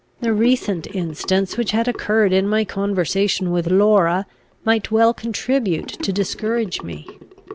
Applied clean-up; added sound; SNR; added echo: none; Sink (filling or washing) / Gurgling; 19 dB; none.